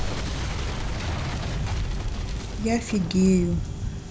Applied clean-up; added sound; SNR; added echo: none; Boom; 1 dB; none.